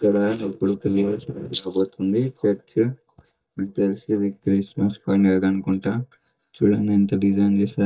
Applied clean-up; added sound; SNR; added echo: neural mask model DeepFilterNet 3.